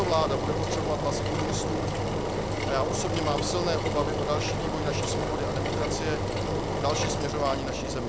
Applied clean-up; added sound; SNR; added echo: none; Engine; -3 dB; none.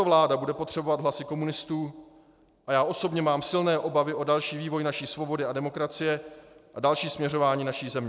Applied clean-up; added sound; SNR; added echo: none; none; none; none.